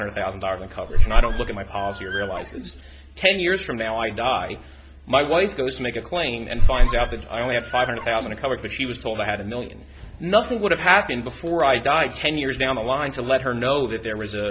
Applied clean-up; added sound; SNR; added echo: none; Squeak; -4 dB; none.